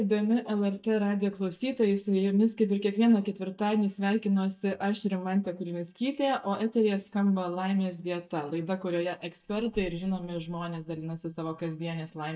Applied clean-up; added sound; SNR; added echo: neural mask model DeepFilterNet 3.